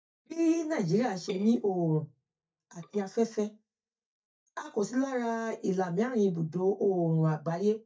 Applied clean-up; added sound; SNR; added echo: neural mask model DeepFilterNet 3.